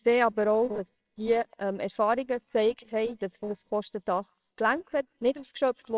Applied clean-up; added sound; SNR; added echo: neural separator model SepFormer WHAMR!.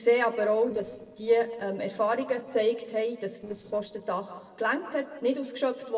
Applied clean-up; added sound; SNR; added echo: neural separator model SepFormer DNS4.